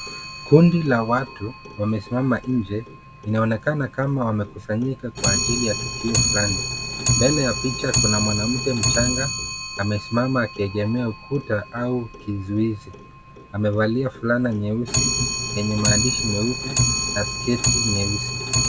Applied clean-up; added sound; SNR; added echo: none; Clock; 2 dB; none.